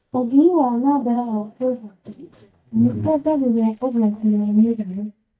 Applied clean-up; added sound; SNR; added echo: neural mask model DeepFilterNet 3.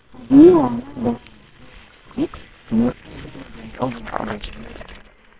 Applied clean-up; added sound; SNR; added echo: neural separator model SepFormer WHAMR!.